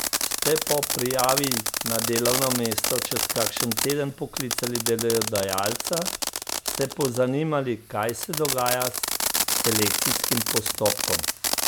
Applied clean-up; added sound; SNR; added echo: none; Fireworks; 0 dB; none.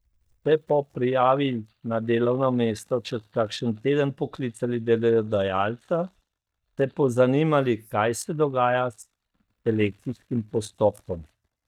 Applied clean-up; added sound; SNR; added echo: neural mask model DeepFilterNet 3.